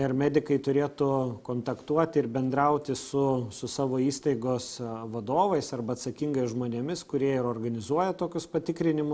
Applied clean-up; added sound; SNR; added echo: none; none; none; none.